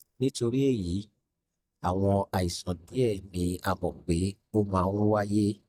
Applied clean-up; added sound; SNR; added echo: neural mask model DeepFilterNet 3.